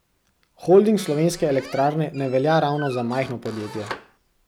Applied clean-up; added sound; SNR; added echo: none; Squeak; 17 dB; none.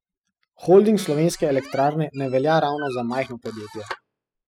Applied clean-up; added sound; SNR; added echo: classical method spectral subtraction.